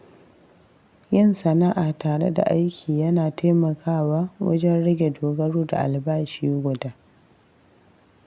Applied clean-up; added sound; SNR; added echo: none; none; none; none.